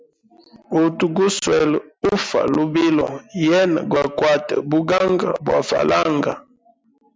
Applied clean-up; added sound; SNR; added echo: none; none; none; none.